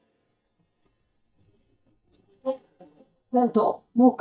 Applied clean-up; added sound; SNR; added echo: neural mask model DeepFilterNet 3.